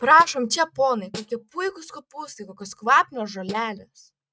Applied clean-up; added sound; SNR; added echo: neural mask model RNNoise.